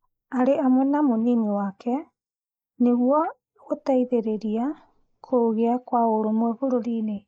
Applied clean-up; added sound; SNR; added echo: neural mask model Resemble Enhance denoiser.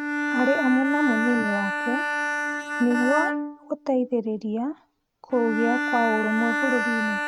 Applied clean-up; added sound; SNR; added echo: neural mask model RNNoise.